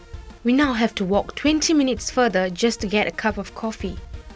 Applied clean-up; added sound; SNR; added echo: none; Drum kit; 17 dB; none.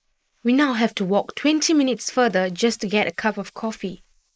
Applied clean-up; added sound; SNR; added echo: neural mask model Resemble Enhance denoiser.